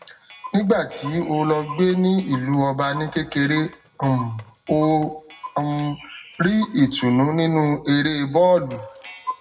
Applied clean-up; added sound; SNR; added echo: none; Clock; 18 dB; reverberation time 0.3 s.